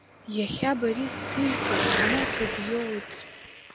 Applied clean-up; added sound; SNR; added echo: none; Car passing by / Traffic noise, roadway noise / Engine; 0 dB; none.